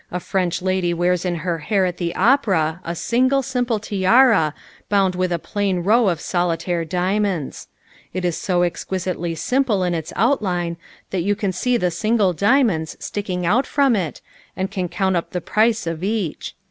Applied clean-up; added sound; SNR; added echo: none; none; none; none.